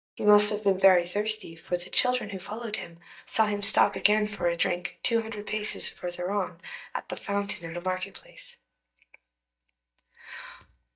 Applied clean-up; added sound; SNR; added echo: neural mask model DeepFilterNet 3.